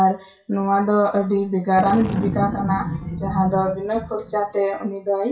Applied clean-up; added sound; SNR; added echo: classical method WPE with log-MMSE.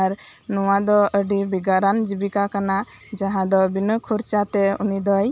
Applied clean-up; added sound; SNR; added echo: none; none; none; none.